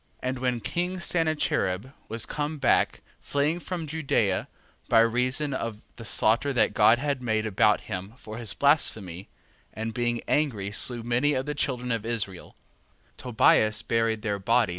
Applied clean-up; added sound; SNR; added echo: none; none; none; none.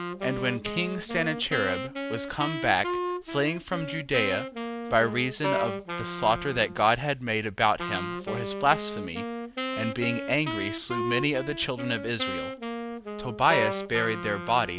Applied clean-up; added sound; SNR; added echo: none; Wind instrument, woodwind instrument; 5 dB; none.